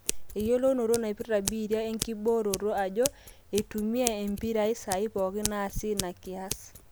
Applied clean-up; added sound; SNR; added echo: none; Scissors; 10 dB; none.